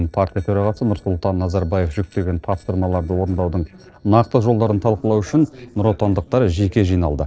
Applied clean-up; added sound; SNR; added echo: neural separator model SepFormer DNS4.